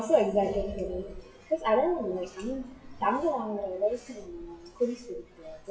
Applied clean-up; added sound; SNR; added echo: classical method WPE with log-MMSE.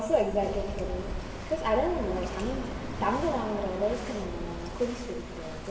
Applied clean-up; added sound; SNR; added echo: none; Walk, footsteps / Waves, surf / Wind; 6 dB; reverberation time 2.2 s.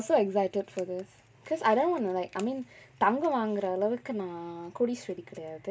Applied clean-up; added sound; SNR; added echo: none; none; none; none.